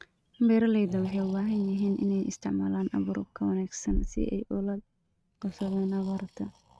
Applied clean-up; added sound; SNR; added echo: neural mask model RNNoise.